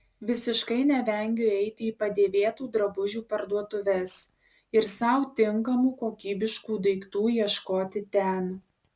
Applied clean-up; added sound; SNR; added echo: none; none; none; none.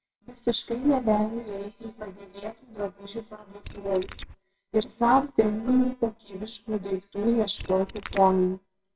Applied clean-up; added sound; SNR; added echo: neural separator model SepFormer WHAMR!.